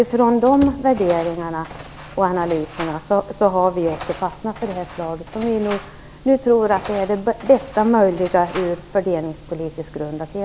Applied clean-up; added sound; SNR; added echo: none; Engine + Slam / Wood; 17 dB; none.